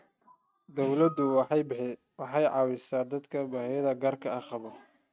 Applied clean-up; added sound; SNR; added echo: neural mask model RNNoise.